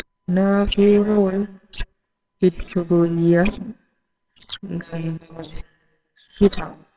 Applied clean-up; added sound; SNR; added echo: neural separator model SepFormer WHAMR!.